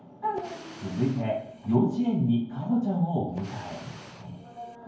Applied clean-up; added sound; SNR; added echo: none; Fire; 19 dB; reverberation time 0.9 s.